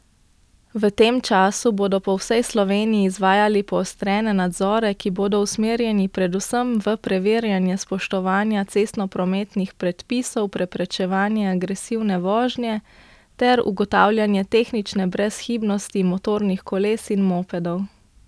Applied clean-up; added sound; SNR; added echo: none; none; none; none.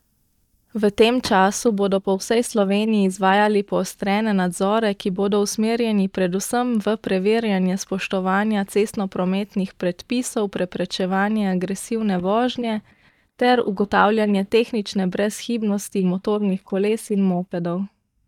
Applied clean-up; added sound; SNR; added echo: neural mask model DeepFilterNet 3.